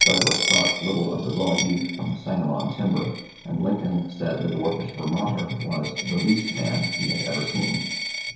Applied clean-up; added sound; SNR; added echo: none; Coin (dropping); 3 dB; reverberation time 1.0 s.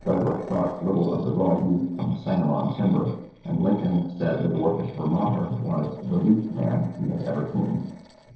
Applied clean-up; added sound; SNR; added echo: neural separator model SepFormer DNS4.